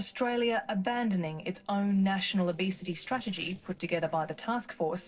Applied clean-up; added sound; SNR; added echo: neural separator model SepFormer DNS4.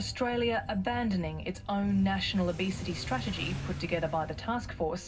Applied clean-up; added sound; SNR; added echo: none; Accelerating, revving, vroom / Car; 13 dB; reverberation time 0.4 s.